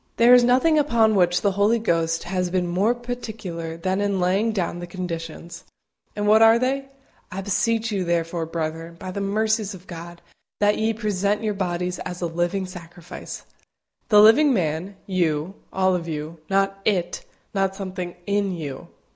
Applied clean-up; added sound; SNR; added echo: none; none; none; none.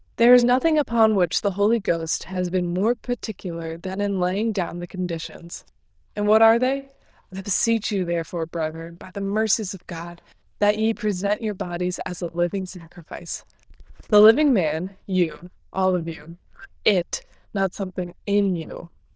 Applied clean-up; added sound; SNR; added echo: neural diffusion model UNIVERSE++.